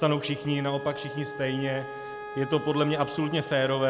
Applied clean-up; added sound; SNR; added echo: none; Wind instrument, woodwind instrument; 11 dB; none.